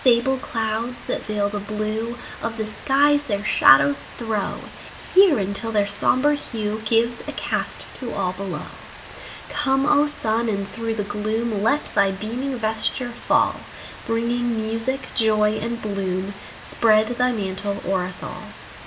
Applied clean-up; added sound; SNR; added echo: none; Rain; 17 dB; reverberation time 0.4 s.